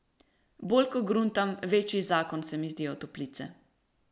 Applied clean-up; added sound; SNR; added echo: none; none; none; none.